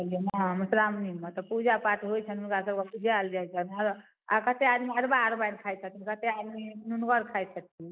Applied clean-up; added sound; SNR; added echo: neural mask model Resemble Enhance denoiser.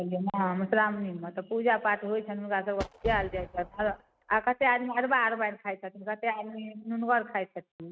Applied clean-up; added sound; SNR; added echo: neural mask model RNNoise.